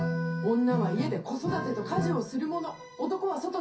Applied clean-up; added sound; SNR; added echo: none; none; none; reverberation time 0.3 s.